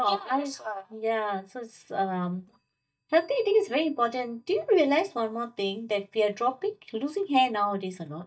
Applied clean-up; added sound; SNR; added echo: neural mask model DeepFilterNet 3.